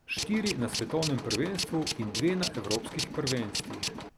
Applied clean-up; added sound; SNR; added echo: none; Tools; 4 dB; none.